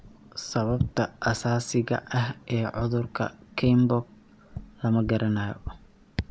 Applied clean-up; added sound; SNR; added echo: none; Tap; 17 dB; none.